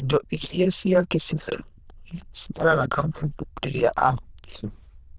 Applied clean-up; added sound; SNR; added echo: neural diffusion model UNIVERSE++.